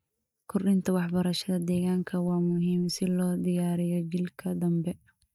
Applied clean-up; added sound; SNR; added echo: neural mask model DeepFilterNet 3.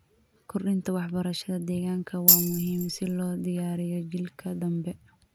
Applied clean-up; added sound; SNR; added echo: none; Tambourine; -5 dB; none.